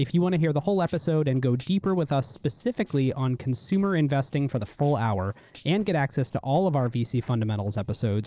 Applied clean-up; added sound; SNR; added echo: neural separator model SepFormer DNS4.